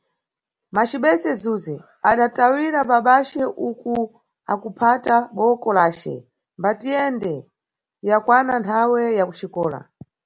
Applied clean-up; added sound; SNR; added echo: none; none; none; none.